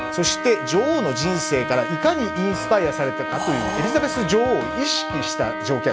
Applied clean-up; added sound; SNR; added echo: none; Trumpet; 6 dB; none.